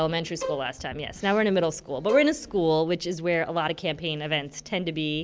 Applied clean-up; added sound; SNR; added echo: none; Bowed string instrument; 12 dB; none.